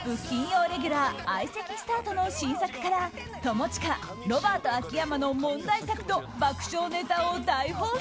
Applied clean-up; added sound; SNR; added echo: none; Squeak; 19 dB; none.